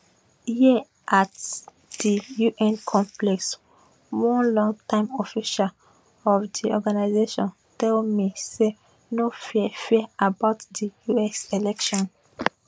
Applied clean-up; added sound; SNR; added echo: none; none; none; none.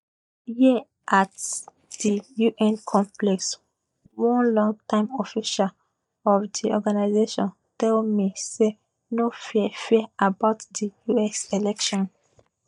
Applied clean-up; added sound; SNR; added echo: neural mask model DeepFilterNet 3.